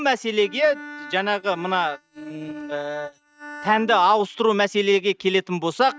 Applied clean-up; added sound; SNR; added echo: neural mask model RNNoise.